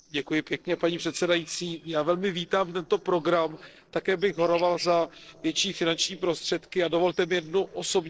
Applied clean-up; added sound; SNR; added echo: neural separator model SepFormer DNS4.